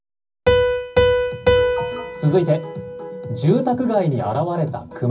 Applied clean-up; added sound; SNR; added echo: none; Piano; 0 dB; reverberation time 0.4 s.